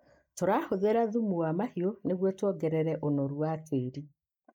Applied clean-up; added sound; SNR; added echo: neural mask model Resemble Enhance denoiser.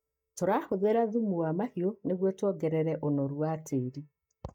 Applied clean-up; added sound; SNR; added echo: neural mask model DeepFilterNet 3.